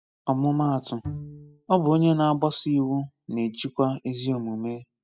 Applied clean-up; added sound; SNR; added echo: classical method spectral subtraction.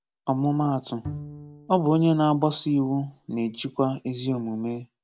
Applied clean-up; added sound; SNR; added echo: none; Bowed string instrument; 17 dB; none.